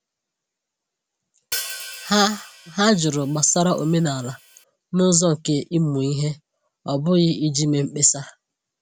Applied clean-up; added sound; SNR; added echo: none; Hi-hat; 14 dB; none.